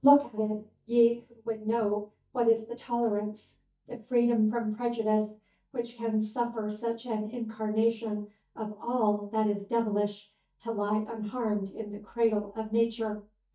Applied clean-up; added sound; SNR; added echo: neural mask model DeepFilterNet 3.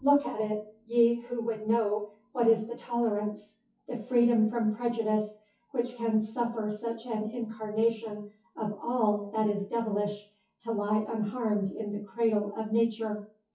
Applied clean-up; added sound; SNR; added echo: classical method WPE with log-MMSE.